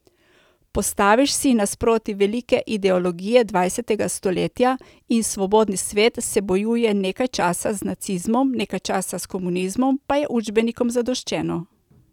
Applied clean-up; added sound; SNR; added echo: none; none; none; none.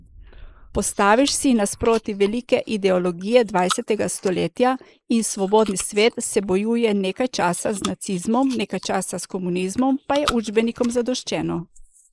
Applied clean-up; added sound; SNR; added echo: neural mask model Resemble Enhance denoiser.